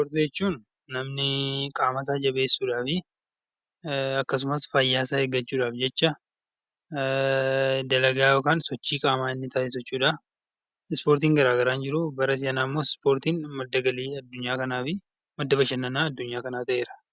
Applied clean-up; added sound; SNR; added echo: none; none; none; none.